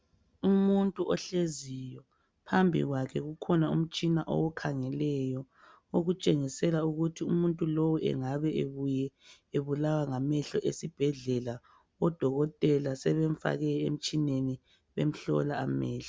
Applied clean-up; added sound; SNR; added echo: none; none; none; none.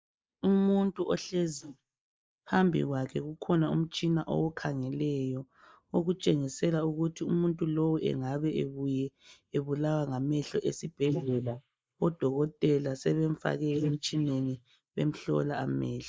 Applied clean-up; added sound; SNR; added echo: neural mask model Resemble Enhance denoiser.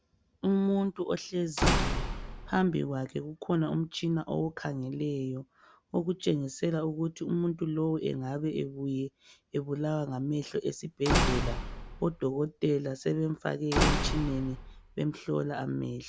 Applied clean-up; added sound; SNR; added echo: none; Slam / Wood; 1 dB; none.